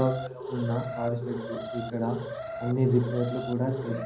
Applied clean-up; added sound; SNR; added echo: none; Alarm; 8 dB; reverberation time 0.6 s.